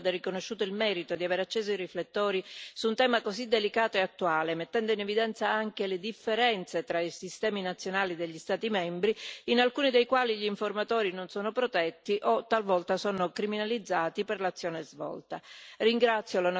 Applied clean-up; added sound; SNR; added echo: none; none; none; none.